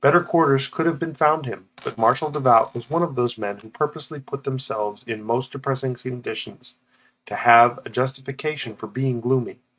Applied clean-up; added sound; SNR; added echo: neural mask model RNNoise.